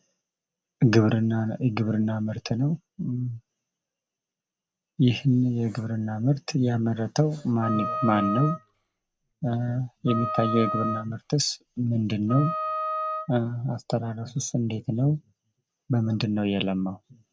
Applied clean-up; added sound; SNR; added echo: none; Wind instrument, woodwind instrument; 6 dB; none.